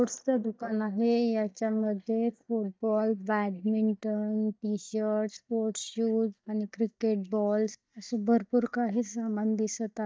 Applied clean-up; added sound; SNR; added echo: neural mask model DeepFilterNet 3.